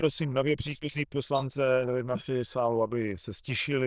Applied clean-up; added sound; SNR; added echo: neural diffusion model UNIVERSE++.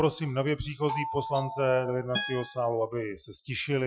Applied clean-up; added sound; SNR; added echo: classical method Wiener filter.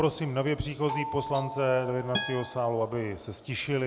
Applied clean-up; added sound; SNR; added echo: none; Doorbell + Acoustic guitar; 9 dB; none.